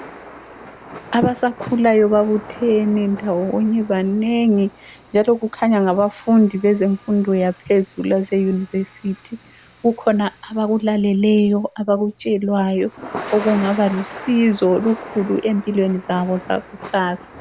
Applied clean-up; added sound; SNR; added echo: none; Thunder / Rain; 18 dB; none.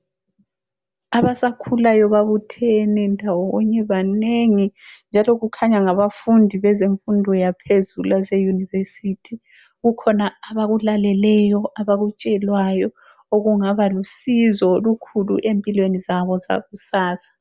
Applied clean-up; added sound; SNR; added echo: none; none; none; none.